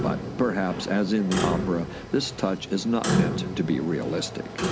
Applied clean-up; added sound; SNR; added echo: none; Clock; 3 dB; none.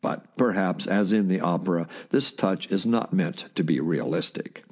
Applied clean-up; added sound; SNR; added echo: none; none; none; none.